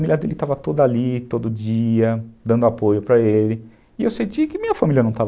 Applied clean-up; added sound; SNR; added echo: none; none; none; none.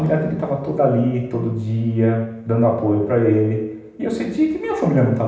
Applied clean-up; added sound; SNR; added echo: none; none; none; reverberation time 0.9 s.